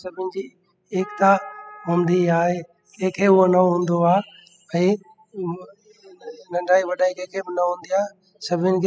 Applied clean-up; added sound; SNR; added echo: classical method spectral subtraction.